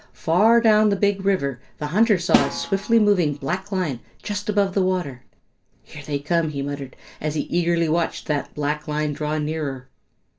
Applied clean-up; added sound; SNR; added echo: none; Snare drum; 6 dB; reverberation time 0.2 s.